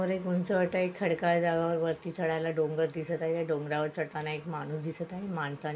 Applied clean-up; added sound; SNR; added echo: none; none; none; reverberation time 0.2 s.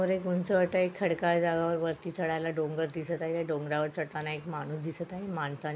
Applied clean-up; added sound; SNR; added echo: none; none; none; none.